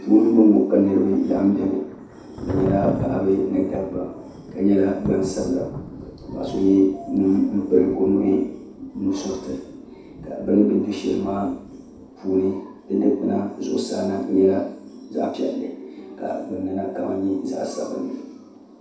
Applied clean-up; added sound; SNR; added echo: none; Thunder; 16 dB; reverberation time 0.6 s.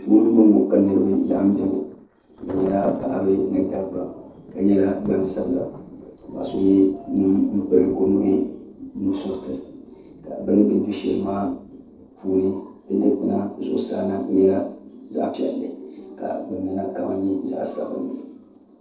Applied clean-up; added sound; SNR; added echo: neural separator model SepFormer DNS4.